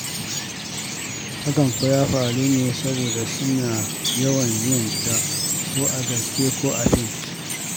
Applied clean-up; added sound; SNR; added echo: none; Chirp, tweet; 2 dB; none.